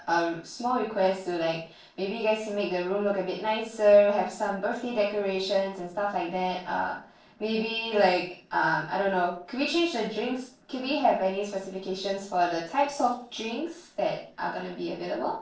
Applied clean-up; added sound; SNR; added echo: neural separator model SepFormer DNS4.